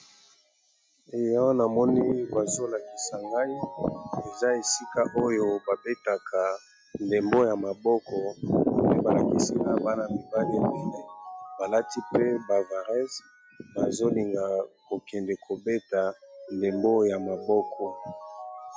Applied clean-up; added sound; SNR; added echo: classical method log-MMSE.